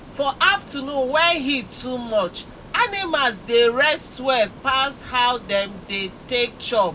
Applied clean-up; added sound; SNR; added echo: none; Ocean; 19 dB; reverberation time 0.3 s.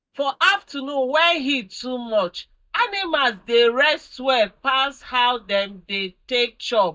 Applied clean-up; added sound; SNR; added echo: neural mask model DeepFilterNet 3.